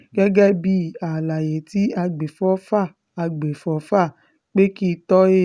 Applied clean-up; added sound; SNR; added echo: none; none; none; none.